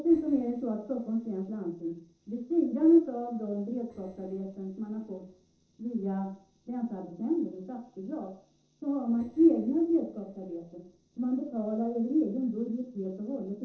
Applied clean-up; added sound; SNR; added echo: neural separator model SepFormer DNS4.